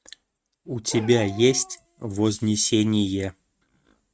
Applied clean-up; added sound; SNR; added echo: neural mask model RNNoise.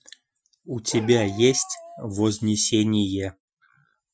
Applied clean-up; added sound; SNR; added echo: classical method Wiener filter.